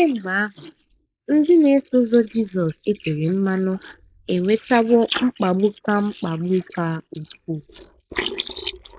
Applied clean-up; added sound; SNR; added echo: neural mask model Resemble Enhance denoiser.